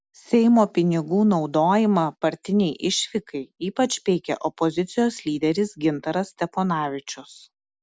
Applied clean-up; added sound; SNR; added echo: none; none; none; none.